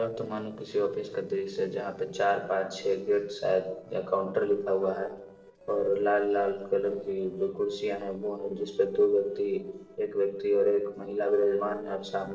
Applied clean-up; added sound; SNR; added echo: neural separator model SepFormer DNS4.